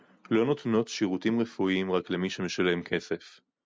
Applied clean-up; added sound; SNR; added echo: none; none; none; none.